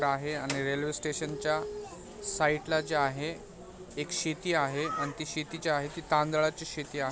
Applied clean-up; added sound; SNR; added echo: none; none; none; none.